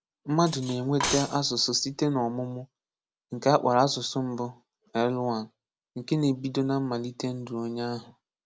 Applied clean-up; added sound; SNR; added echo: none; Cutlery, silverware; 8 dB; none.